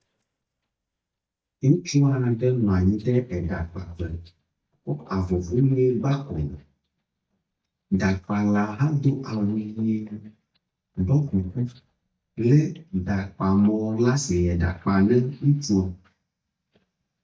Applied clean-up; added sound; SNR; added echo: neural mask model DeepFilterNet 3.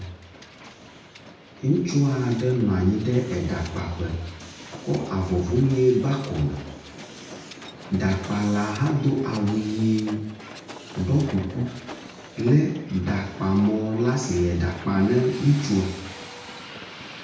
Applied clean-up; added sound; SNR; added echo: none; Hiss; 16 dB; reverberation time 0.8 s.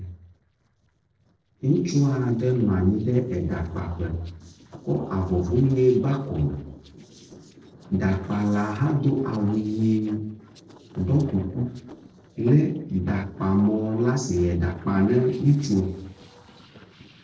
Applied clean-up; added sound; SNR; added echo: neural separator model SepFormer DNS4.